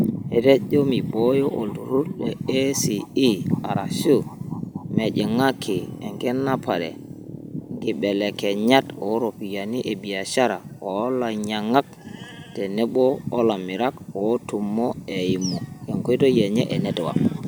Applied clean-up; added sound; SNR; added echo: none; none; none; none.